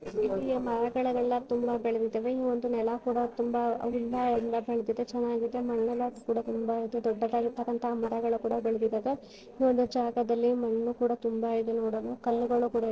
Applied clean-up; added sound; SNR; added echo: neural separator model SepFormer DNS4.